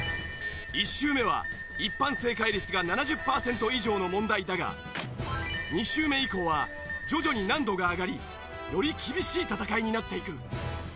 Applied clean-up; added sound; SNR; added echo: none; Clapping; 14 dB; none.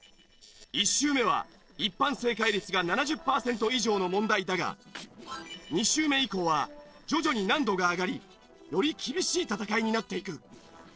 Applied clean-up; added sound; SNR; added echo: neural separator model SepFormer DNS4.